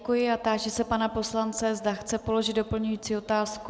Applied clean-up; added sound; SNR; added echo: none; none; none; none.